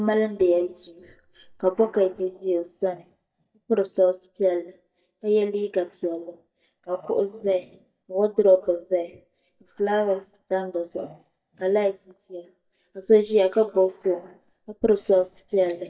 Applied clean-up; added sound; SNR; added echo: neural mask model DeepFilterNet 3.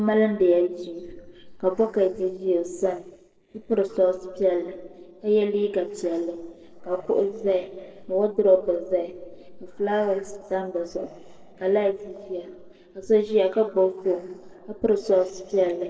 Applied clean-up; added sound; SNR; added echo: neural separator model SepFormer DNS4.